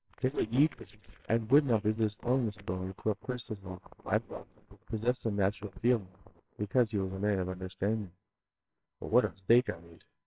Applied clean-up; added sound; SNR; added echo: neural separator model SepFormer WHAMR!.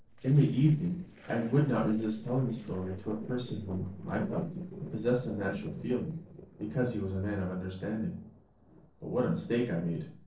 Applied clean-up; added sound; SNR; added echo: neural separator model SepFormer DNS4.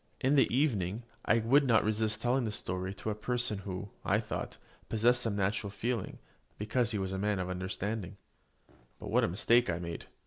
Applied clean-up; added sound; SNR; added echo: none; none; none; none.